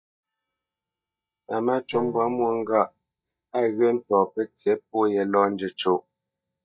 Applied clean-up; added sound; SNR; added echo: neural mask model DeepFilterNet 3.